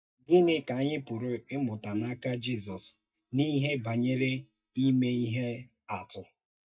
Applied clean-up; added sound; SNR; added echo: neural mask model DeepFilterNet 3.